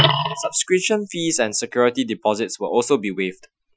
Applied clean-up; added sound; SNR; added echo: classical method Wiener filter.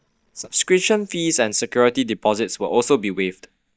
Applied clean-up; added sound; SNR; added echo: neural mask model DeepFilterNet 3.